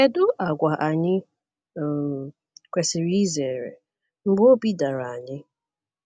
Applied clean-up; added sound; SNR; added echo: none; none; none; none.